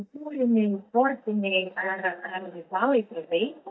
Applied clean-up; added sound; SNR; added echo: neural mask model DeepFilterNet 3.